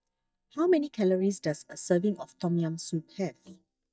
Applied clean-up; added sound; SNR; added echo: neural mask model DeepFilterNet 3.